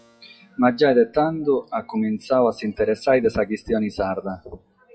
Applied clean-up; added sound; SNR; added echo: classical method WPE with log-MMSE.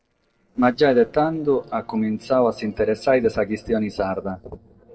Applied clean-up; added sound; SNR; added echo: neural separator model SepFormer DNS4.